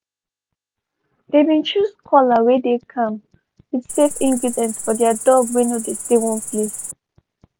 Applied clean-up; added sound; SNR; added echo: none; Cricket; 10 dB; none.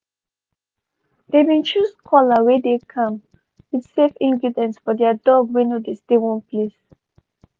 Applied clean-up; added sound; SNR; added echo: none; none; none; none.